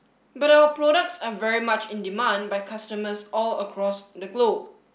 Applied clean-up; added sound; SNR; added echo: none; none; none; none.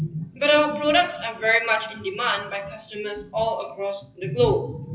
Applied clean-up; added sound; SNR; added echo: classical method WPE with log-MMSE.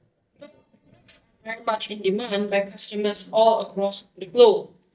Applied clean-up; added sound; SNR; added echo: neural mask model DeepFilterNet 3.